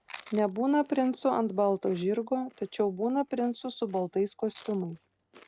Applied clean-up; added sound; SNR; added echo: none; Chewing, mastication; 19 dB; none.